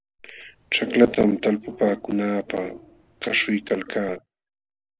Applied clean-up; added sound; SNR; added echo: neural separator model SepFormer DNS4.